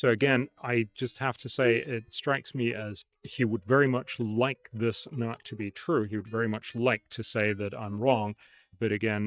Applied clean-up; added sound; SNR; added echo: neural mask model DeepFilterNet 3.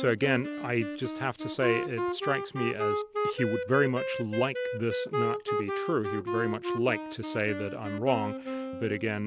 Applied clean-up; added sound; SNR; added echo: none; Wind instrument, woodwind instrument; 3 dB; none.